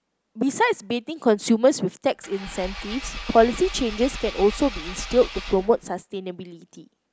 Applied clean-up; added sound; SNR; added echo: none; Engine / Car; 11 dB; none.